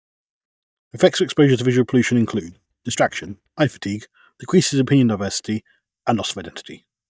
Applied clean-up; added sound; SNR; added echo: neural mask model DeepFilterNet 3.